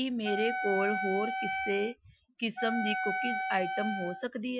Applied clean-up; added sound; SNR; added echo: classical method Wiener filter.